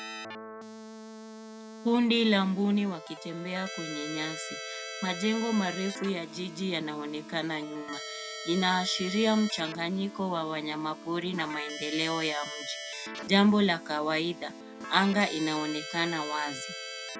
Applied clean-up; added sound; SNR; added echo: none; Keyboard (musical); 11 dB; none.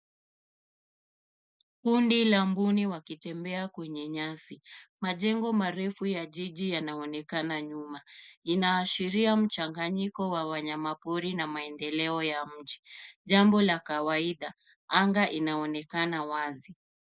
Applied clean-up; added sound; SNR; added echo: none; none; none; none.